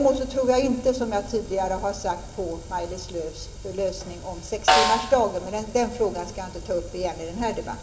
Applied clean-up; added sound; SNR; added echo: none; Snare drum; 1 dB; reverberation time 2.1 s.